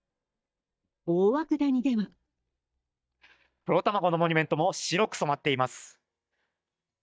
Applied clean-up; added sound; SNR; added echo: neural mask model DeepFilterNet 3.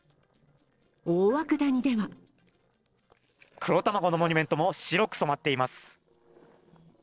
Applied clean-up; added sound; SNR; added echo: neural separator model SepFormer DNS4.